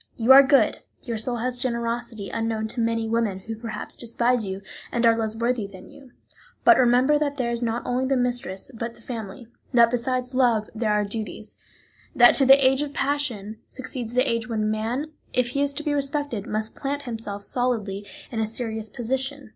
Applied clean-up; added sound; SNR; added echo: none; none; none; none.